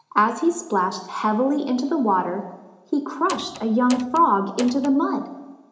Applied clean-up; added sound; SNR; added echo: none; Door; 14 dB; reverberation time 0.8 s.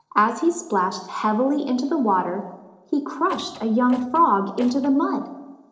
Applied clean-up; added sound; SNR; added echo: neural separator model SepFormer DNS4.